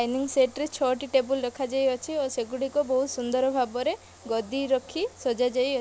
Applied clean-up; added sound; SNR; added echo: none; none; none; none.